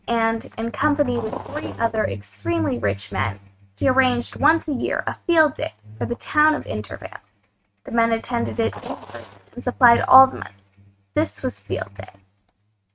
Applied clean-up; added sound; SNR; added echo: neural mask model RNNoise.